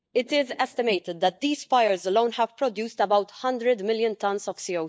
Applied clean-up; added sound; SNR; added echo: neural mask model DeepFilterNet 3.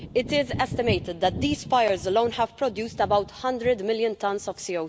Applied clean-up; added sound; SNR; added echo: none; Thunder / Wind; 12 dB; none.